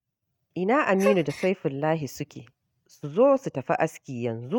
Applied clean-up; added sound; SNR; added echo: neural mask model RNNoise.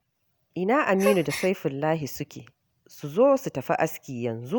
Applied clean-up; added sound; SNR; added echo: none; Gasp; 9 dB; none.